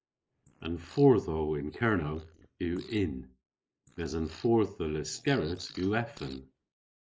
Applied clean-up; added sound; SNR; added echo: neural mask model Resemble Enhance denoiser.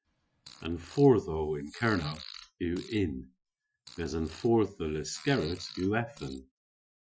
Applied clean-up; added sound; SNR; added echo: classical method Wiener filter.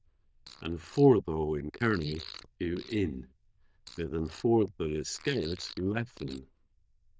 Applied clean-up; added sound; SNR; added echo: neural diffusion model UNIVERSE++.